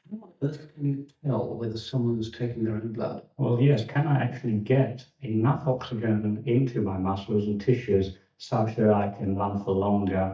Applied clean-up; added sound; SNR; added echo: neural mask model DeepFilterNet 3.